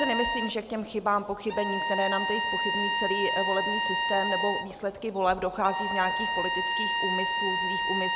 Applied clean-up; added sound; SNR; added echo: none; Bowed string instrument; -1 dB; none.